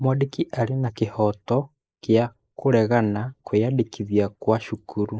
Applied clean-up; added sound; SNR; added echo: neural mask model Resemble Enhance denoiser.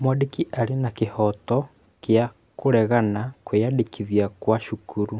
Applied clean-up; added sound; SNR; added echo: none; none; none; none.